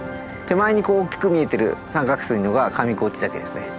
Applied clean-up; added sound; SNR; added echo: none; none; none; none.